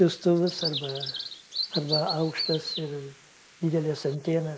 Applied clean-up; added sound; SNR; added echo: neural mask model Resemble Enhance denoiser.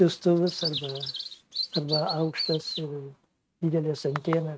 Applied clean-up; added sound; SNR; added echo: neural mask model RNNoise.